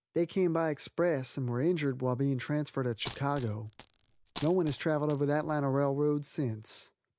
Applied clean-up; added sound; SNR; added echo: none; Coin (dropping); 7 dB; none.